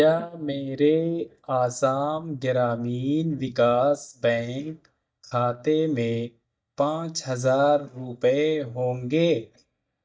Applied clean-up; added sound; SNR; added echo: neural mask model DeepFilterNet 3.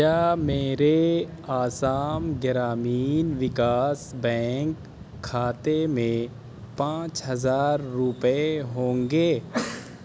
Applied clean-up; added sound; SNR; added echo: none; none; none; none.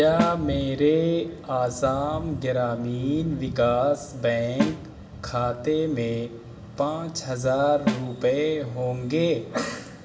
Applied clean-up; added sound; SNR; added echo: none; Snare drum; 7 dB; reverberation time 1.5 s.